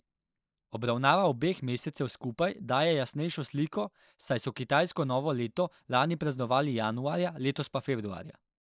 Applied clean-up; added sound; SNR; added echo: neural mask model Resemble Enhance denoiser.